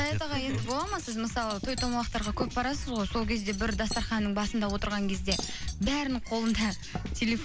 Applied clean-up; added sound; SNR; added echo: none; Cutlery, silverware + Gull, seagull / Fowl; 9 dB; none.